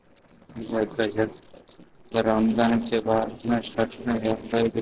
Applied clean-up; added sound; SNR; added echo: neural separator model SepFormer DNS4.